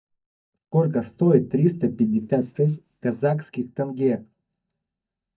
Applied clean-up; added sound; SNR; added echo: neural mask model DeepFilterNet 3.